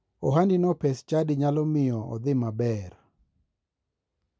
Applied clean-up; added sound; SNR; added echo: none; none; none; none.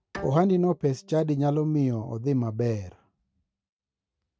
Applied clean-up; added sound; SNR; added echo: neural mask model RNNoise.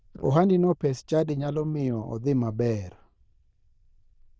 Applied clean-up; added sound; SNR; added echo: neural diffusion model UNIVERSE++.